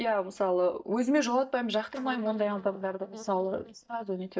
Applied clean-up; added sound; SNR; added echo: neural mask model DeepFilterNet 3.